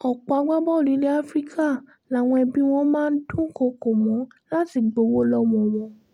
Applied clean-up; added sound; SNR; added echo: none; none; none; none.